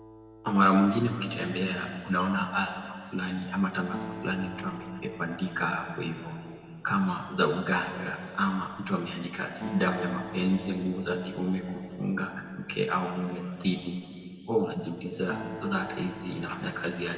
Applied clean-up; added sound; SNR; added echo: none; Acoustic guitar; 16 dB; reverberation time 2.3 s.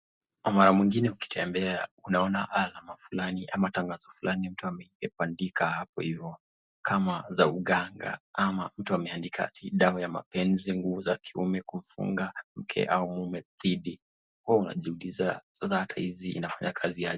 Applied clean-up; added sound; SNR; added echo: none; none; none; none.